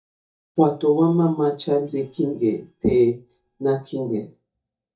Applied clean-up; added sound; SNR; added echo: neural mask model DeepFilterNet 3.